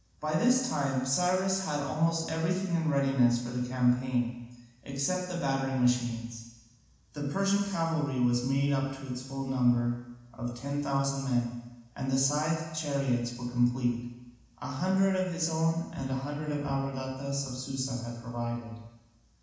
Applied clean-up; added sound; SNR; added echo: none; none; none; reverberation time 1.1 s.